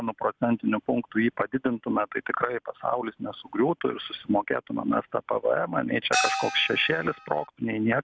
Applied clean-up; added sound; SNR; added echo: none; Gong; 4 dB; none.